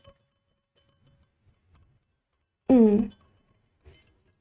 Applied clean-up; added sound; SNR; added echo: neural mask model RNNoise.